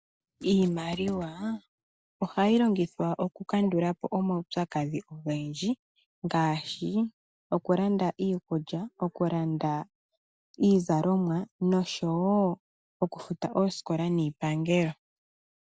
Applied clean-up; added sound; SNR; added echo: none; Writing; 19 dB; none.